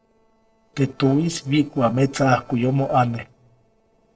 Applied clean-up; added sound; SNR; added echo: neural separator model SepFormer DNS4.